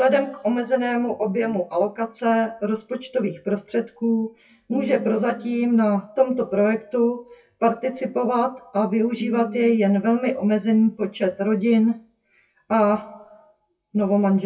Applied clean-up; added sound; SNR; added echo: classical method WPE with log-MMSE.